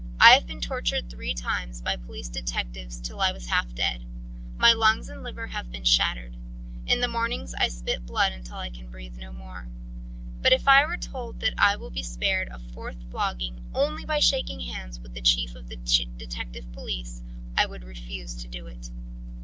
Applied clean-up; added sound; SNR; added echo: none; none; none; none.